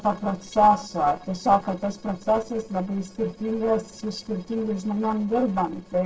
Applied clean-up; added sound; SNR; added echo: neural separator model SepFormer DNS4.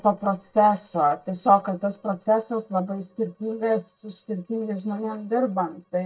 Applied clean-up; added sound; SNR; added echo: neural mask model DeepFilterNet 3.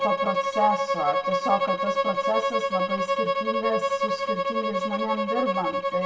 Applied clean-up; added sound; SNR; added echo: none; Bowed string instrument; -3 dB; reverberation time 0.7 s.